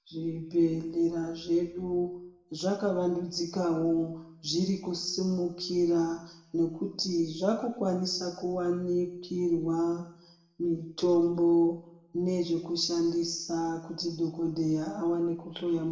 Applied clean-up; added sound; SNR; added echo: none; none; none; reverberation time 0.8 s.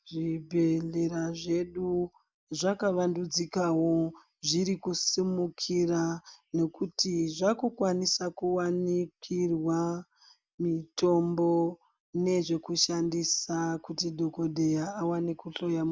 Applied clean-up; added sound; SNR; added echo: none; none; none; none.